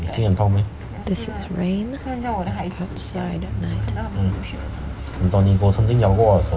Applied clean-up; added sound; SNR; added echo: none; Rain; 10 dB; reverberation time 0.7 s.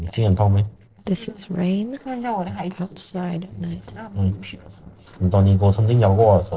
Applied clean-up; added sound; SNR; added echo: neural separator model SepFormer DNS4.